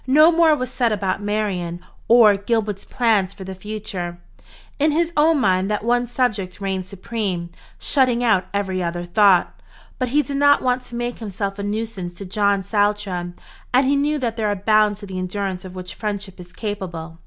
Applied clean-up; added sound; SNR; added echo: none; none; none; none.